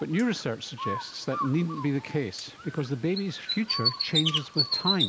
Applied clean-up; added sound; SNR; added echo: none; Bird; 2 dB; none.